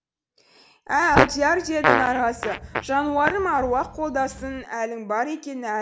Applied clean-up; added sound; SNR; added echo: none; Fart; 2 dB; none.